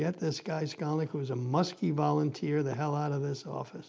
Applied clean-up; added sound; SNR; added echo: none; none; none; none.